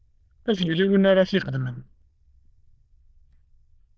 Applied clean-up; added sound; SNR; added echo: neural diffusion model UNIVERSE++.